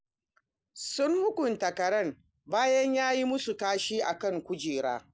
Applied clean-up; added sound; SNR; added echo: none; none; none; none.